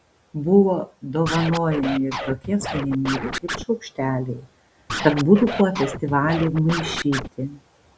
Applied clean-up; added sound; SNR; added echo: none; Scratching (performance technique); 7 dB; none.